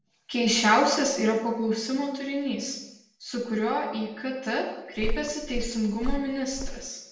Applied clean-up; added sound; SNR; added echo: none; Walk, footsteps; 3 dB; reverberation time 0.8 s.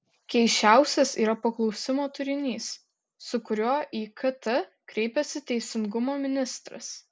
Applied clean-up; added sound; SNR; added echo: none; none; none; none.